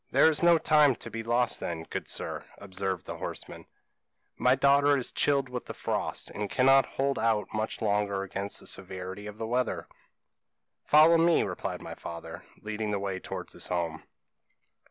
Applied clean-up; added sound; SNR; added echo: none; none; none; none.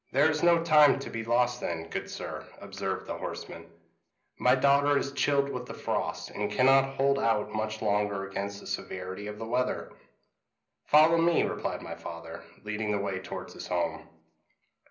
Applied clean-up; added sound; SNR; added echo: none; none; none; reverberation time 0.5 s.